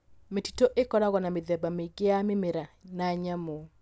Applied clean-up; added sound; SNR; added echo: none; none; none; none.